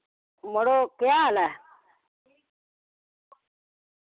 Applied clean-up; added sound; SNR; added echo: none; none; none; none.